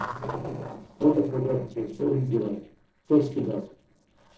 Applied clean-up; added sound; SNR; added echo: neural separator model SepFormer DNS4.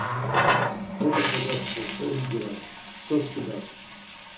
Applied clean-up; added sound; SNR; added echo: none; Water tap, faucet; -3 dB; reverberation time 0.6 s.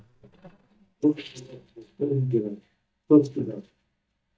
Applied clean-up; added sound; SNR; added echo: neural mask model DeepFilterNet 3.